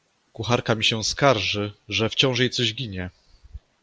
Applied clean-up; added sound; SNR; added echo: none; none; none; none.